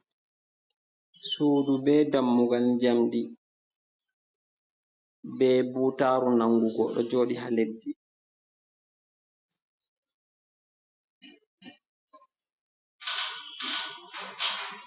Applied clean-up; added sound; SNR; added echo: none; none; none; none.